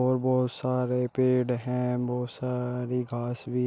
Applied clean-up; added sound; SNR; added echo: none; none; none; none.